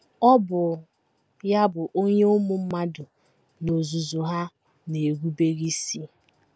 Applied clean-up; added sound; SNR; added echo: none; none; none; none.